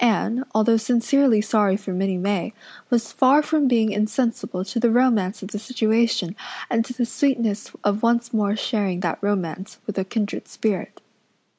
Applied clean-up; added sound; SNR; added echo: none; none; none; none.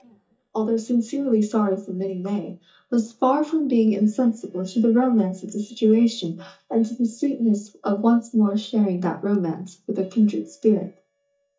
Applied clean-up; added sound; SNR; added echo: neural mask model DeepFilterNet 3.